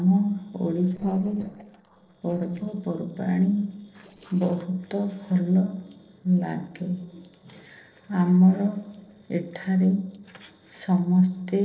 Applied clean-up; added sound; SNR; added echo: neural separator model SepFormer DNS4.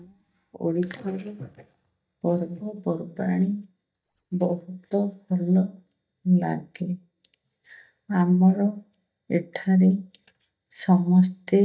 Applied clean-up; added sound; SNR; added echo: neural mask model DeepFilterNet 3.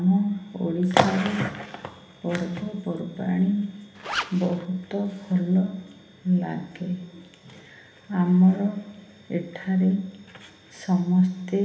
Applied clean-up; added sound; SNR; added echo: none; Zipper (clothing); 7 dB; reverberation time 1.1 s.